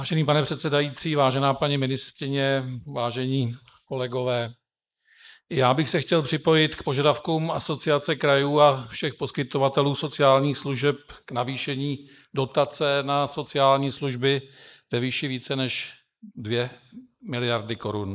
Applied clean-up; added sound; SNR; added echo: neural mask model Resemble Enhance denoiser.